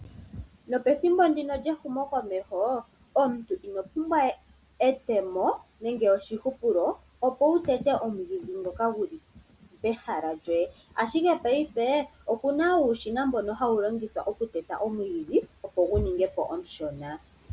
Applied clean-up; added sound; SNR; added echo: none; none; none; none.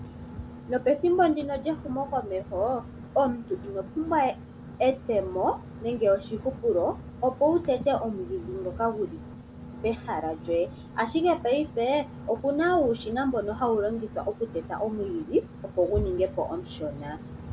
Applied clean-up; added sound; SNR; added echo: none; Boat, Water vehicle; 14 dB; none.